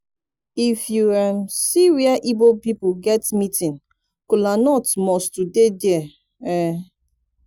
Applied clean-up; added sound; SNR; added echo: none; none; none; none.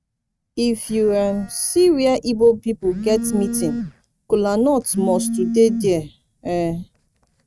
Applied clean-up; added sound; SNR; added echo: neural mask model RNNoise.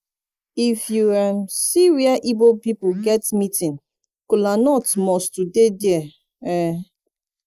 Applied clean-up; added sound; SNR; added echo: neural mask model Resemble Enhance denoiser.